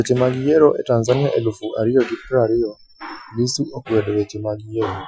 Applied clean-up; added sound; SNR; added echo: classical method Wiener filter.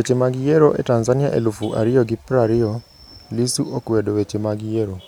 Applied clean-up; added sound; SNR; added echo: none; none; none; none.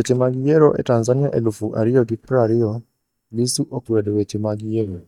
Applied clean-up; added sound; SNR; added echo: neural mask model DeepFilterNet 3.